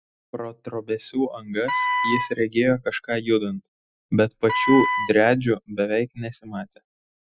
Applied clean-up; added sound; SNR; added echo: classical method Wiener filter.